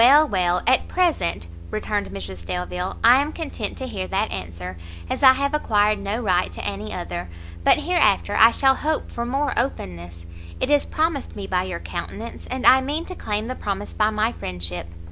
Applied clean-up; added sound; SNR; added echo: none; none; none; none.